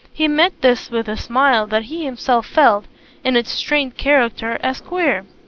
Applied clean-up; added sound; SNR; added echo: none; none; none; none.